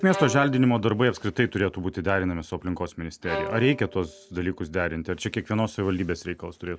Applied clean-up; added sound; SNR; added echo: none; Bowed string instrument; 13 dB; none.